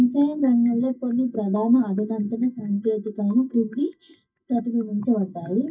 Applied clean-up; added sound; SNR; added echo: neural mask model DeepFilterNet 3.